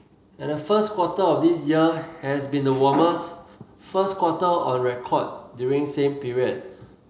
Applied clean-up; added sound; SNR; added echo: none; none; none; none.